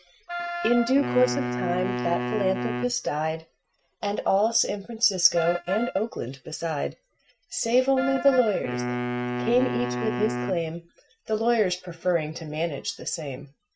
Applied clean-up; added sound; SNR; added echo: neural mask model RNNoise.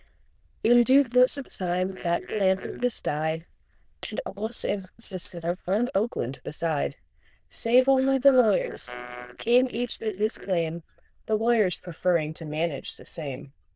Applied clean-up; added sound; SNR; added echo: neural diffusion model UNIVERSE++.